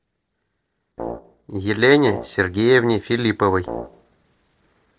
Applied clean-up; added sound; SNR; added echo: neural separator model SepFormer DNS4.